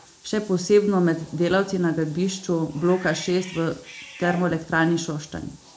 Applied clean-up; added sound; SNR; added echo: none; Bathtub (filling or washing) / Cat; 20 dB; reverberation time 0.3 s.